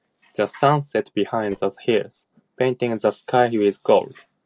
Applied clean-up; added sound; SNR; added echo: neural separator model SepFormer DNS4.